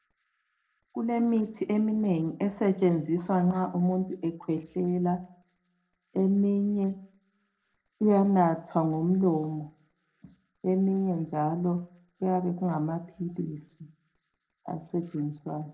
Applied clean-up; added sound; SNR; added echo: neural separator model SepFormer DNS4.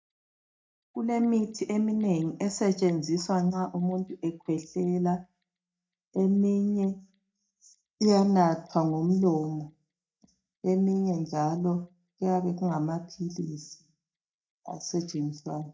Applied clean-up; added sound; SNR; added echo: neural mask model DeepFilterNet 3.